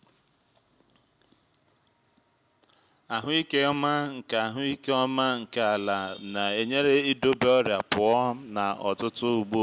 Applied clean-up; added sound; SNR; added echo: none; none; none; none.